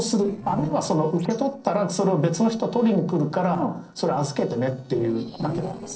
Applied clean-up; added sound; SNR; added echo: neural separator model SepFormer DNS4.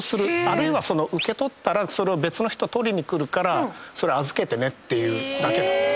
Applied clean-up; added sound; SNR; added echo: none; none; none; none.